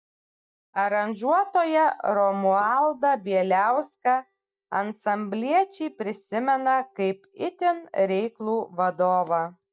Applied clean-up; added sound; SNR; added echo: neural mask model DeepFilterNet 3.